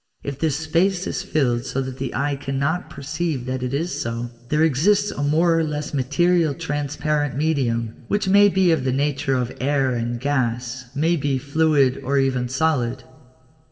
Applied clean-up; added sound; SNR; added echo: none; none; none; reverberation time 1.3 s.